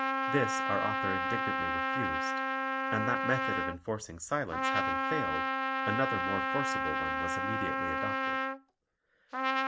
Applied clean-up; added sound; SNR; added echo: none; Trumpet; -5 dB; none.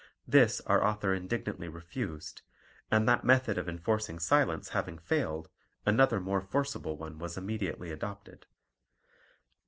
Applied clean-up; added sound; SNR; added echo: none; none; none; none.